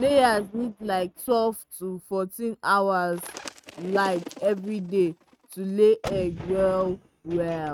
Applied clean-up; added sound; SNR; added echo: neural mask model RNNoise.